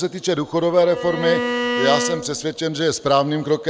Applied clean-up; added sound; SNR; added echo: none; Bowed string instrument; 5 dB; none.